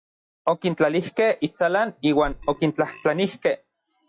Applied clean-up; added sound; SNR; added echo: classical method log-MMSE.